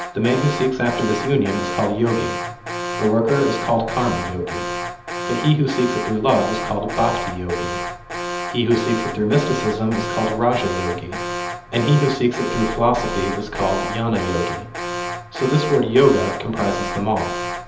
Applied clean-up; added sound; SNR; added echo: none; Alarm; 7 dB; reverberation time 1.2 s.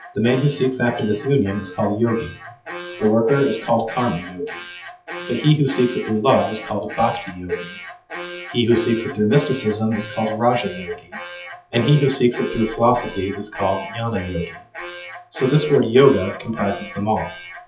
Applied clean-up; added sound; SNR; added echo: classical method WPE with log-MMSE.